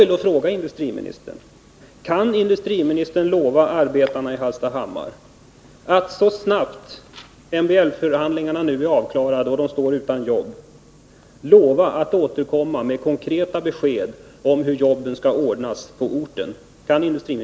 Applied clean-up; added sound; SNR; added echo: none; none; none; none.